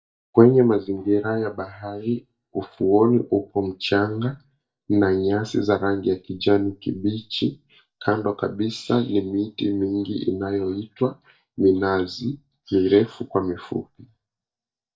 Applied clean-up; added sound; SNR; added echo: neural mask model DeepFilterNet 3.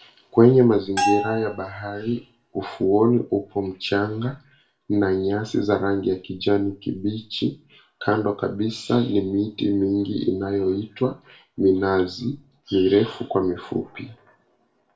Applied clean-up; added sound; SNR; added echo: none; Bell; 5 dB; reverberation time 0.3 s.